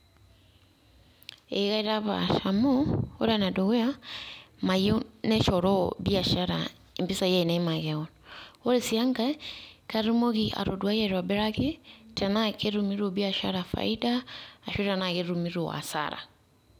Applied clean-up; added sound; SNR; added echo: none; none; none; none.